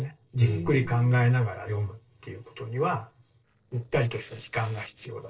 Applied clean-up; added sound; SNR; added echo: neural separator model SepFormer DNS4.